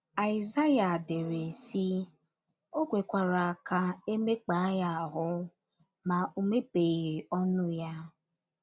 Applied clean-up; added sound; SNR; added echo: none; none; none; none.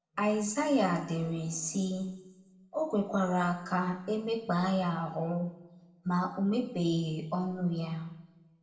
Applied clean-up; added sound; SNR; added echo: none; none; none; reverberation time 0.7 s.